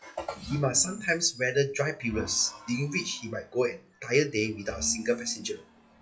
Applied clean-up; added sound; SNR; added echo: classical method WPE with log-MMSE.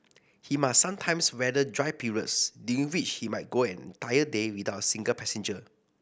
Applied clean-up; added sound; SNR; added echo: none; none; none; none.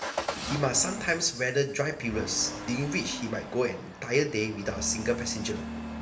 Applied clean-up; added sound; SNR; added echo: none; Engine starting / Accelerating, revving, vroom / Motor vehicle (road); 8 dB; reverberation time 1.3 s.